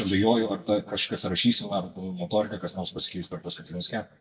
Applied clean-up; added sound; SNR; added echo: neural mask model DeepFilterNet 3.